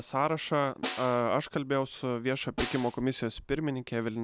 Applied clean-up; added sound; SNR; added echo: none; Snare drum; 11 dB; none.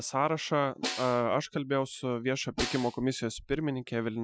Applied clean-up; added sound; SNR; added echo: classical method Wiener filter.